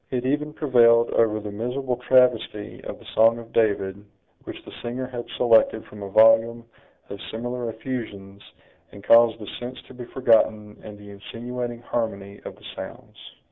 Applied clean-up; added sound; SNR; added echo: none; none; none; none.